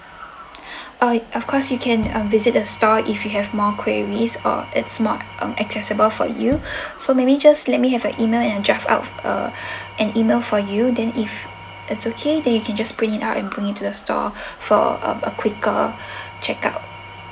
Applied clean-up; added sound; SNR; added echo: none; Engine / Tools + Bass drum; 17 dB; none.